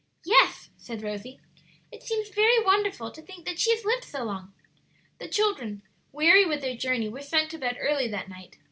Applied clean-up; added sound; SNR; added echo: none; none; none; none.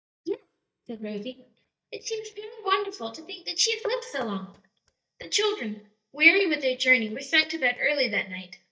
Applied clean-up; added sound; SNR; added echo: neural mask model DeepFilterNet 3.